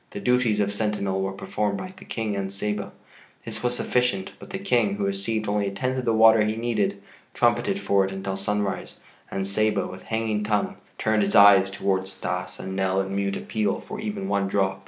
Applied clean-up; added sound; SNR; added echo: none; none; none; none.